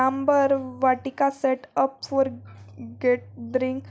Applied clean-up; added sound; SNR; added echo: none; none; none; none.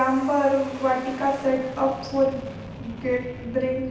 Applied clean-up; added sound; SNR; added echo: none; Fixed-wing aircraft, airplane; 15 dB; reverberation time 0.9 s.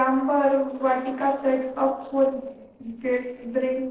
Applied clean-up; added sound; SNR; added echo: neural separator model SepFormer DNS4.